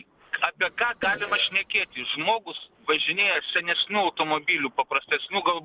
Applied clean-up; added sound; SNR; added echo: neural separator model SepFormer DNS4.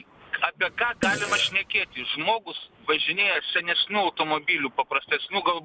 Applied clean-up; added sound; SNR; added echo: none; Fart; 9 dB; none.